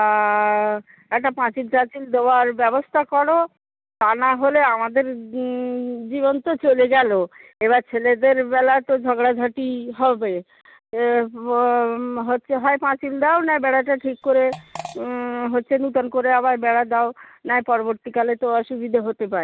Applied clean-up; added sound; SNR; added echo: none; Fart; 17 dB; none.